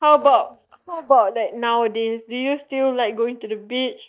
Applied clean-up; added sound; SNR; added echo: neural mask model DeepFilterNet 3.